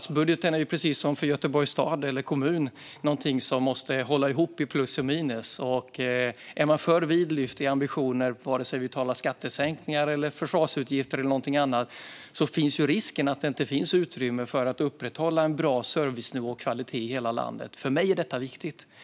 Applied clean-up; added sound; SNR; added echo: none; none; none; none.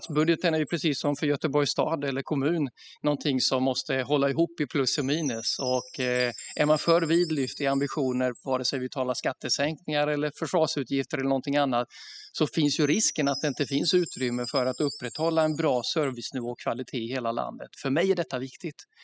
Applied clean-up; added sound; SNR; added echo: classical method spectral subtraction.